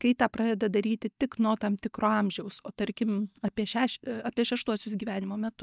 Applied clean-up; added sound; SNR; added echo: neural mask model DeepFilterNet 3.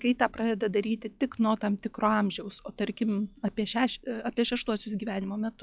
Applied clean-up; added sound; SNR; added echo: classical method log-MMSE.